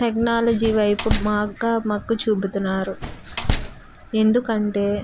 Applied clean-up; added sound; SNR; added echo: none; Slam; 8 dB; none.